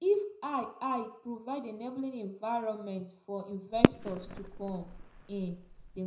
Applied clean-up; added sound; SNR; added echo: none; Fireworks; -3 dB; reverberation time 0.5 s.